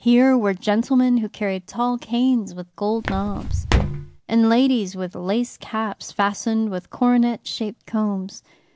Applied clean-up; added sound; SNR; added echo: none; Walk, footsteps; 2 dB; none.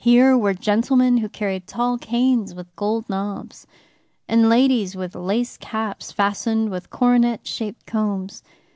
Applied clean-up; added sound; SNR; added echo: none; none; none; none.